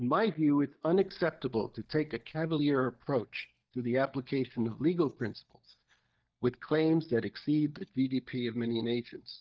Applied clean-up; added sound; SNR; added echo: neural mask model DeepFilterNet 3.